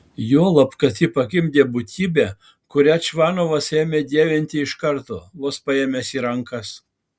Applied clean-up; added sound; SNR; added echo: none; none; none; none.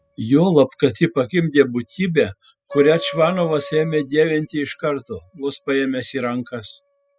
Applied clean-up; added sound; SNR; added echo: classical method spectral subtraction.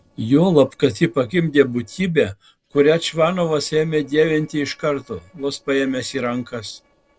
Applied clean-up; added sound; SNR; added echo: neural separator model SepFormer DNS4.